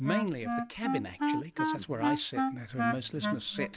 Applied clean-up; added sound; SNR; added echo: none; Wind instrument, woodwind instrument; -3 dB; none.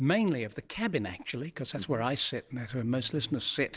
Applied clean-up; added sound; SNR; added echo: none; none; none; none.